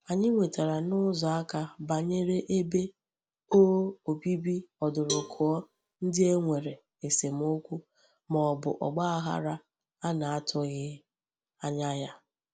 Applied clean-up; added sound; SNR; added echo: none; Cowbell; 13 dB; none.